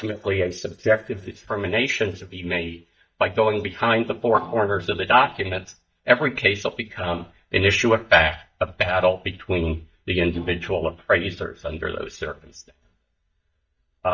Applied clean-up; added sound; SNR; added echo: neural mask model DeepFilterNet 3.